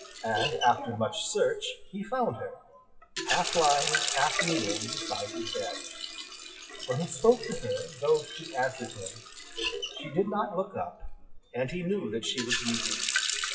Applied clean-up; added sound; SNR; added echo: classical method WPE with log-MMSE.